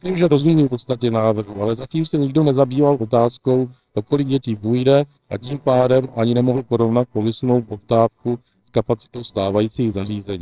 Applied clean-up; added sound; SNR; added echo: neural separator model SepFormer WHAMR!.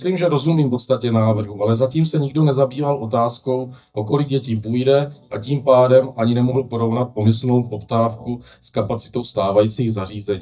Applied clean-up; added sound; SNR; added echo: neural mask model DeepFilterNet 3.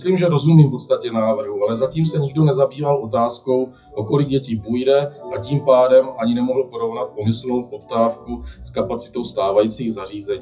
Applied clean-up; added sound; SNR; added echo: classical method WPE with log-MMSE.